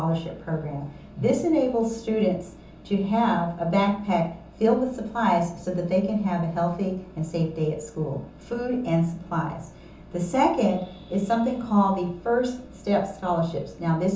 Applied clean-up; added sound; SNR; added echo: none; none; none; reverberation time 0.6 s.